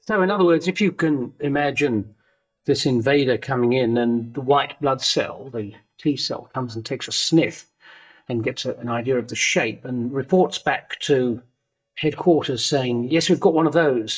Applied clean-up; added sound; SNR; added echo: neural mask model DeepFilterNet 3.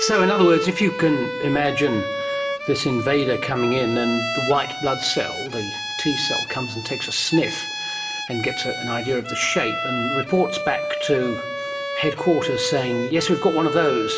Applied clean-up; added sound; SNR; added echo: none; Bowed string instrument; 5 dB; reverberation time 0.8 s.